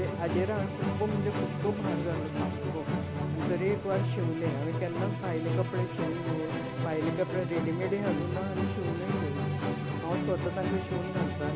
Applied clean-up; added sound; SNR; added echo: none; Musical instrument; -2 dB; none.